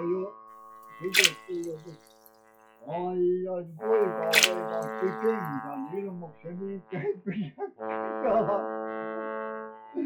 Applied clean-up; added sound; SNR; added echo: classical method log-MMSE.